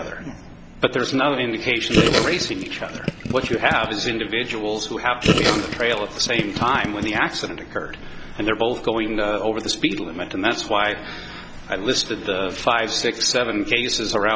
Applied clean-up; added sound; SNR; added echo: none; Gurgling; 2 dB; none.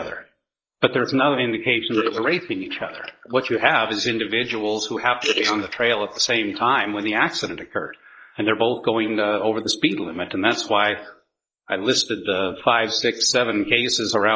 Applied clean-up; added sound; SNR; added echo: neural mask model Resemble Enhance denoiser.